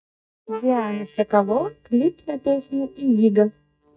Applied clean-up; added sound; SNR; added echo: neural mask model DeepFilterNet 3.